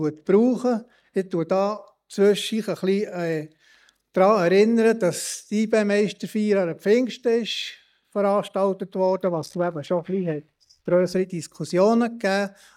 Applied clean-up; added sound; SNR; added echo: neural mask model DeepFilterNet 3.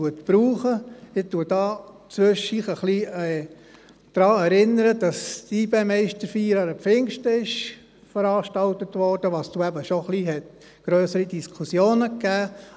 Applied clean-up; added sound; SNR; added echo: none; none; none; none.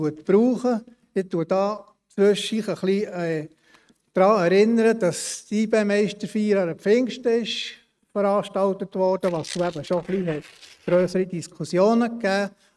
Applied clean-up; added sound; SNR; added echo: neural mask model RNNoise.